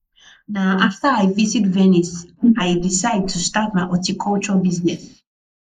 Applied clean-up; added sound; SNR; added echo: neural mask model Resemble Enhance denoiser.